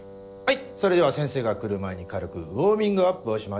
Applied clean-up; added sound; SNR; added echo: none; Wind instrument, woodwind instrument; 18 dB; none.